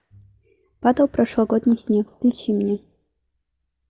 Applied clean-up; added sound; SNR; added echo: none; none; none; none.